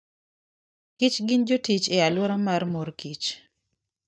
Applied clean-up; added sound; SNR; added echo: neural mask model DeepFilterNet 3.